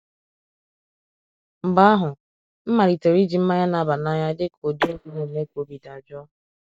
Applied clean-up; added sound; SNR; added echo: neural mask model DeepFilterNet 3.